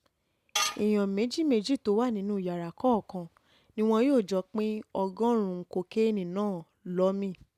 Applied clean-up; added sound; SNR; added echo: none; Tools; 5 dB; none.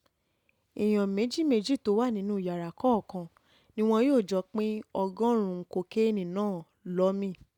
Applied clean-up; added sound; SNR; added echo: none; none; none; none.